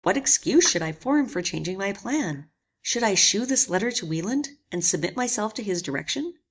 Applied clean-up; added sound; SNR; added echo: neural mask model DeepFilterNet 3.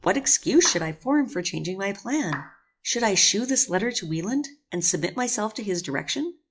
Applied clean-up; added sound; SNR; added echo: classical method log-MMSE.